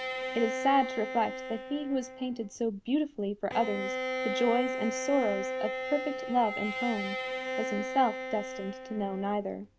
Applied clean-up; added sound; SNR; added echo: none; Bowed string instrument; 5 dB; none.